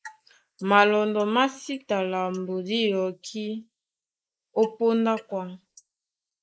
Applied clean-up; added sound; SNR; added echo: neural mask model Resemble Enhance denoiser.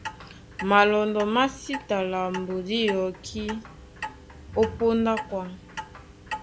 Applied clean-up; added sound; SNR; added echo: none; Clock; 13 dB; none.